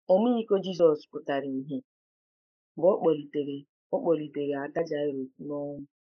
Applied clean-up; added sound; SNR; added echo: neural mask model Resemble Enhance denoiser.